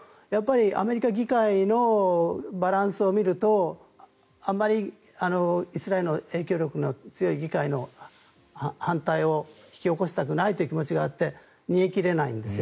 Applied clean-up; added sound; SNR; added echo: none; none; none; none.